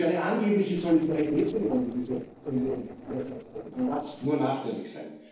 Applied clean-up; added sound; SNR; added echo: neural separator model SepFormer DNS4.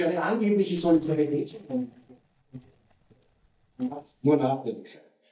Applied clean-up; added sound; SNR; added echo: neural mask model DeepFilterNet 3.